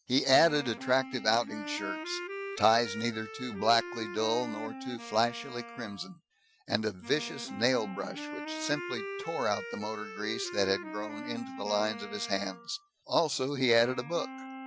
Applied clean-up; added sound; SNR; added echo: classical method Wiener filter.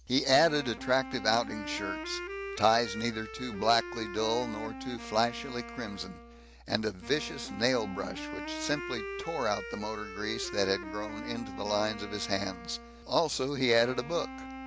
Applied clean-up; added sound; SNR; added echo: none; Wind instrument, woodwind instrument; 10 dB; none.